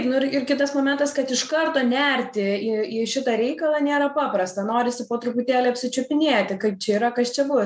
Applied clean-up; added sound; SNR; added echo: none; none; none; none.